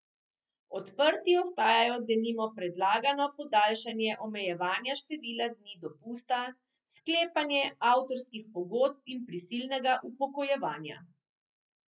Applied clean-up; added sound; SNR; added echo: none; none; none; none.